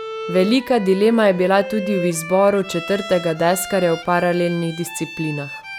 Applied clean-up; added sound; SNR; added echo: none; Bowed string instrument; 12 dB; none.